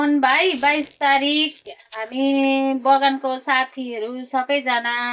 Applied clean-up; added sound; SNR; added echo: neural mask model DeepFilterNet 3.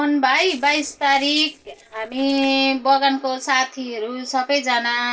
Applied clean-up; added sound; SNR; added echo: neural separator model SepFormer DNS4.